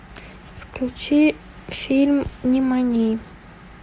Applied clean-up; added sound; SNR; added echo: none; none; none; none.